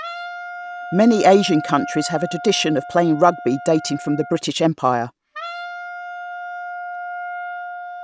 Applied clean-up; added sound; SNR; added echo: none; Wind instrument, woodwind instrument; 11 dB; none.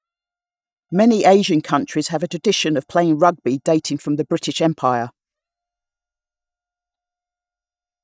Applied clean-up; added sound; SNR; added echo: neural mask model DeepFilterNet 3.